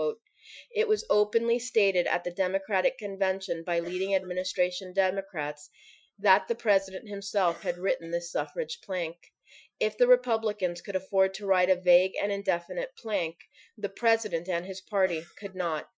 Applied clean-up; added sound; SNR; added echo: classical method Wiener filter.